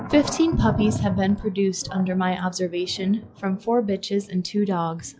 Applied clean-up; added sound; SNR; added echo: classical method log-MMSE.